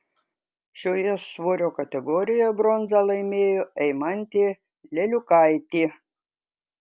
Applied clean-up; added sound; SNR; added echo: none; none; none; none.